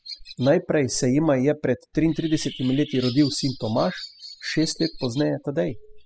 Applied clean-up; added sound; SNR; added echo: classical method spectral subtraction.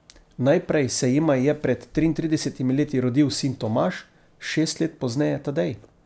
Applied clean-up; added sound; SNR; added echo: none; none; none; none.